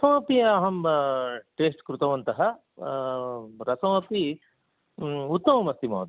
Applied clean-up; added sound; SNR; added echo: none; none; none; none.